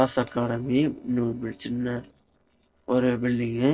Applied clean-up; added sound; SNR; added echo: neural separator model SepFormer DNS4.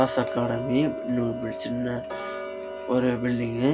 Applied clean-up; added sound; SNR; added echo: none; Tick-tock; 8 dB; reverberation time 0.2 s.